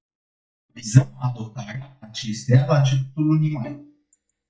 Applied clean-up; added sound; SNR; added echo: neural mask model DeepFilterNet 3.